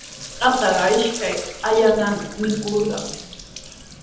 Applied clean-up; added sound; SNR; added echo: none; Sink (filling or washing); 13 dB; reverberation time 0.9 s.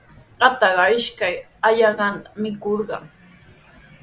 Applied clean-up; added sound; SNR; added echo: none; none; none; none.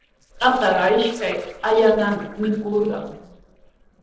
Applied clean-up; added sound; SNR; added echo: neural separator model SepFormer DNS4.